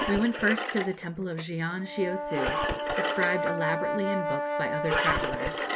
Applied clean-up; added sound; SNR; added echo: none; Brass instrument + Engine; 0 dB; none.